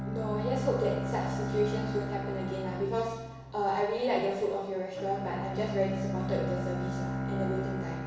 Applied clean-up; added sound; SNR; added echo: none; Bowed string instrument; 2 dB; reverberation time 1.1 s.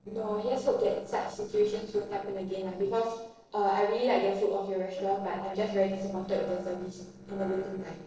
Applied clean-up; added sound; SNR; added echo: neural separator model SepFormer DNS4.